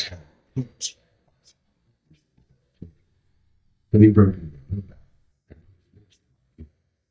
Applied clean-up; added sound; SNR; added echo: neural mask model DeepFilterNet 3.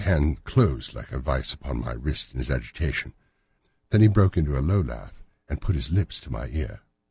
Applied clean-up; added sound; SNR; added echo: none; none; none; none.